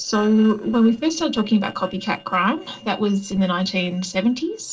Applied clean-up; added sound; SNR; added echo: neural separator model SepFormer DNS4.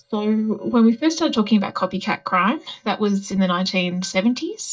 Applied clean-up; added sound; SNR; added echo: neural mask model DeepFilterNet 3.